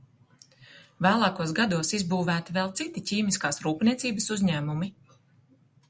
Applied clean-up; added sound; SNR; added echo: none; none; none; none.